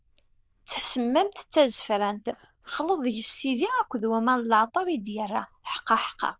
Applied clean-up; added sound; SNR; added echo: neural diffusion model UNIVERSE++.